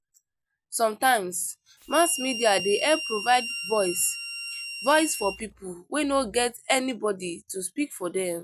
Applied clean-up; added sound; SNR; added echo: none; Harmonica; 8 dB; none.